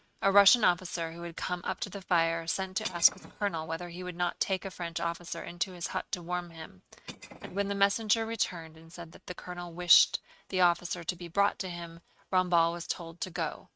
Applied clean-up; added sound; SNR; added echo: neural mask model RNNoise.